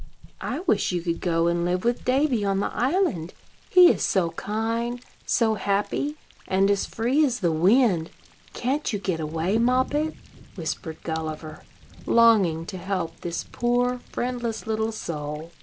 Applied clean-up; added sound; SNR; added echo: none; Thunder; 19 dB; none.